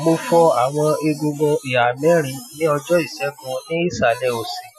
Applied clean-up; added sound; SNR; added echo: classical method Wiener filter.